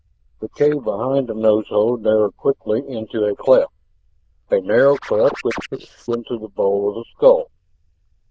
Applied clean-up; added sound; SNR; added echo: neural diffusion model UNIVERSE++.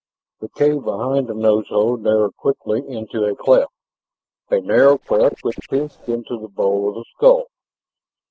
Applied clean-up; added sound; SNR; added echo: neural separator model SepFormer DNS4.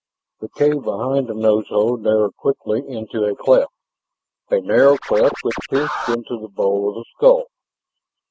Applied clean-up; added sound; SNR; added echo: none; Scratching (performance technique); 9 dB; none.